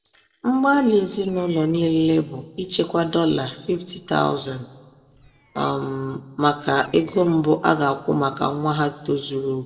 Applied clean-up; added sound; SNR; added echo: neural separator model SepFormer DNS4.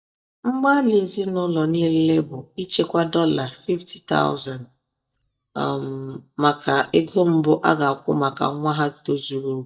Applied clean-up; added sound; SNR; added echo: neural mask model DeepFilterNet 3.